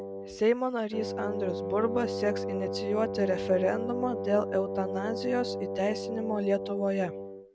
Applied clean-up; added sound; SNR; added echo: none; Wind instrument, woodwind instrument; 4 dB; none.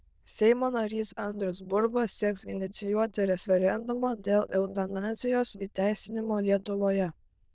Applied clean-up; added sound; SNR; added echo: neural diffusion model UNIVERSE++.